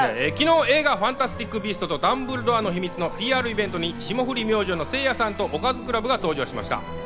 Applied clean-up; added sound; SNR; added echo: none; none; none; none.